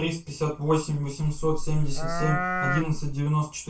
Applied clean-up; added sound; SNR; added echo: none; Livestock, farm animals, working animals; -1 dB; reverberation time 0.2 s.